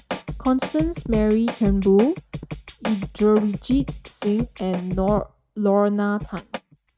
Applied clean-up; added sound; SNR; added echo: neural mask model RNNoise.